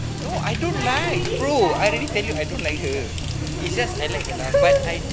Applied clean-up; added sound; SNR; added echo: none; Water tap, faucet; -1 dB; none.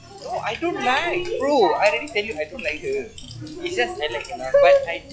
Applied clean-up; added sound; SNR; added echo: classical method log-MMSE.